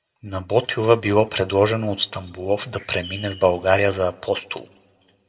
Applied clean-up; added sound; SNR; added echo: none; Bird; 19 dB; reverberation time 0.6 s.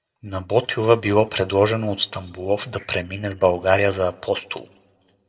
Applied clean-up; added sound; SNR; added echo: neural separator model SepFormer DNS4.